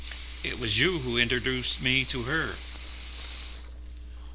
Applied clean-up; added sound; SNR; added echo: none; Sink (filling or washing) / Water tap, faucet / Liquid; 10 dB; none.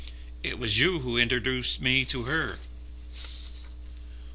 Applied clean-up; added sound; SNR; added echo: none; none; none; none.